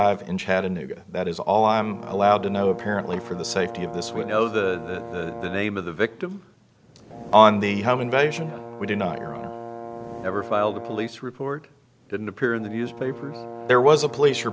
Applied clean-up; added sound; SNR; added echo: none; Brass instrument; 14 dB; none.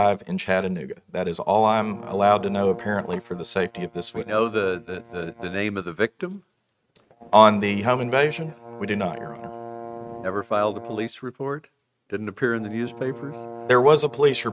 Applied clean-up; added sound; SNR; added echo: neural mask model RNNoise.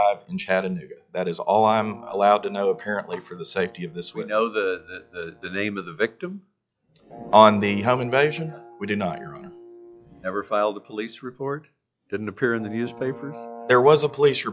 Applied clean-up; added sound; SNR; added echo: classical method log-MMSE.